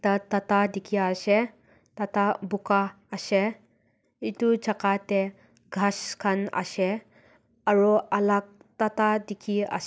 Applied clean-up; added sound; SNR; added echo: none; none; none; none.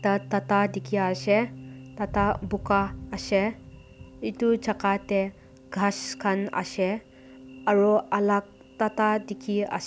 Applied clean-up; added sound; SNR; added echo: none; Thunder + Organ; 16 dB; none.